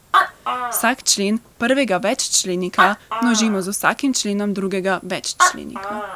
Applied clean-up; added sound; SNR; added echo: none; Animal; 4 dB; none.